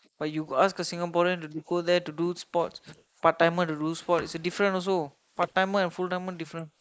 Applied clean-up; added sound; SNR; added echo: neural mask model Resemble Enhance denoiser.